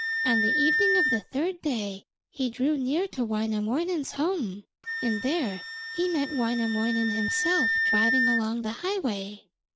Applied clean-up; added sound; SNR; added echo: none; Wind instrument, woodwind instrument; 2 dB; none.